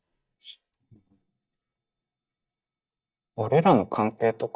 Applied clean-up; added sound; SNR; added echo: neural mask model DeepFilterNet 3.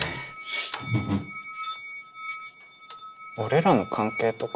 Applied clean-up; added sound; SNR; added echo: none; Musical instrument; 10 dB; none.